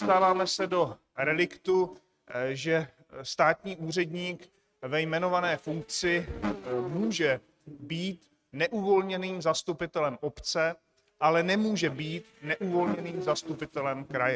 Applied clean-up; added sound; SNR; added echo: neural mask model RNNoise.